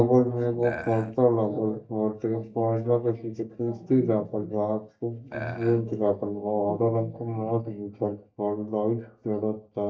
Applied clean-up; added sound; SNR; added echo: neural mask model DeepFilterNet 3.